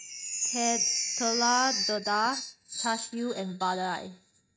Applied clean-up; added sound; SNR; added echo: neural mask model RNNoise.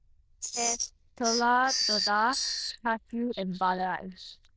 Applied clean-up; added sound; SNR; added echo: neural diffusion model UNIVERSE++.